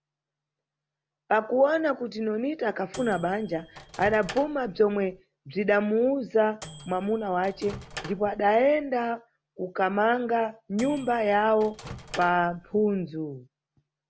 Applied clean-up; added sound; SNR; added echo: none; Microwave oven; 17 dB; none.